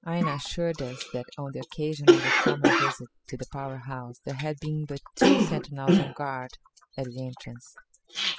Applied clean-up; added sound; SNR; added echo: classical method spectral subtraction.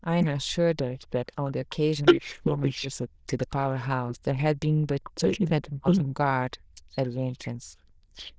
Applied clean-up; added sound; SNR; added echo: neural diffusion model UNIVERSE++.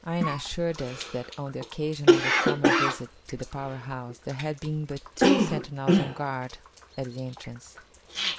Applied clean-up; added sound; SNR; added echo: none; Cough; -5 dB; none.